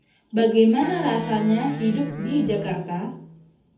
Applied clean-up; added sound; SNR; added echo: none; Electric guitar; 10 dB; reverberation time 0.7 s.